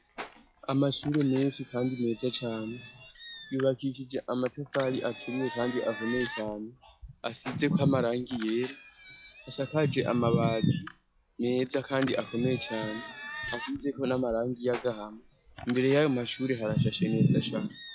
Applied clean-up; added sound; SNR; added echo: classical method log-MMSE.